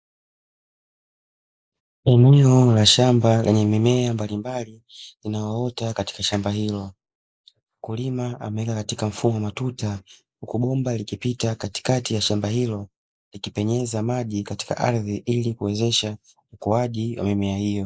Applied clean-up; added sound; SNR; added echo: none; none; none; none.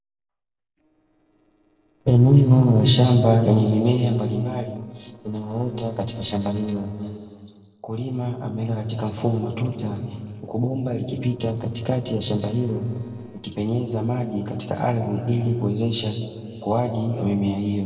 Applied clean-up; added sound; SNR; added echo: neural separator model SepFormer DNS4.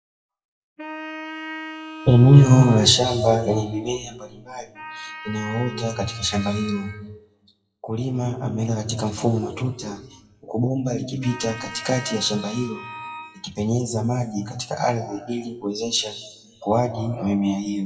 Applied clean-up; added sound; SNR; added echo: classical method WPE with log-MMSE.